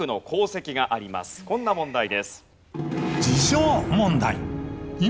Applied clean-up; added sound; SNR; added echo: none; none; none; none.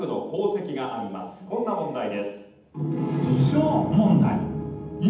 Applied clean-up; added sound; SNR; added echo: none; none; none; reverberation time 0.8 s.